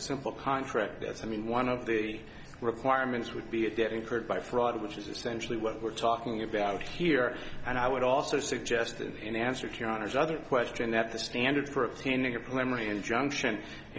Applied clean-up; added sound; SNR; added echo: none; none; none; none.